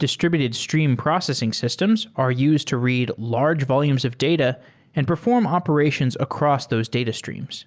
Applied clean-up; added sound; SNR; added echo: none; none; none; none.